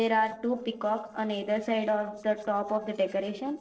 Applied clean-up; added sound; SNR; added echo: neural separator model SepFormer DNS4.